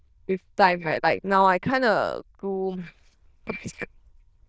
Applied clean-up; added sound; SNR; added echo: neural diffusion model UNIVERSE++.